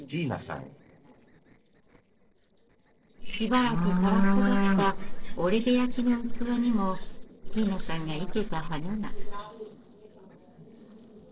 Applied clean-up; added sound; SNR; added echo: neural separator model SepFormer DNS4.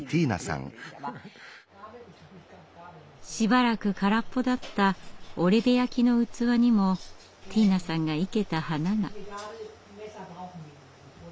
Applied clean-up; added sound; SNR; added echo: none; none; none; none.